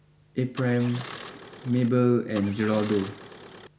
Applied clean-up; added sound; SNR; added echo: none; Engine starting; 16 dB; none.